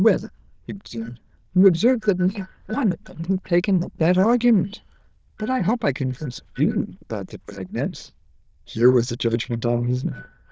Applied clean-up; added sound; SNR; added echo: neural diffusion model UNIVERSE++.